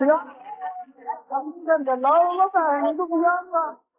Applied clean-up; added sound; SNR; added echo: neural mask model Resemble Enhance denoiser.